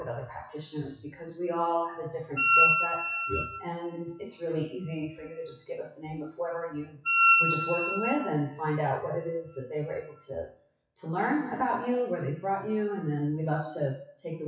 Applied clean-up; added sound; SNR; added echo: classical method WPE with log-MMSE.